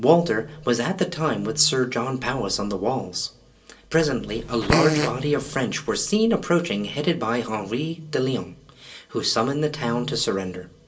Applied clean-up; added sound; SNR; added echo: none; Fart; 1 dB; reverberation time 0.2 s.